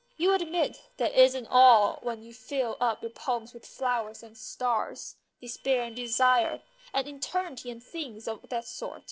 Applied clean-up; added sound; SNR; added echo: neural separator model SepFormer DNS4.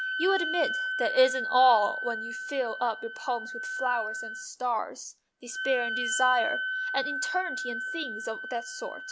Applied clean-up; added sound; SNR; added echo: none; Wind instrument, woodwind instrument; 4 dB; none.